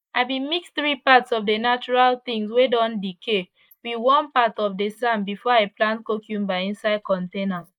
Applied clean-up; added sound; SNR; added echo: neural mask model Resemble Enhance denoiser.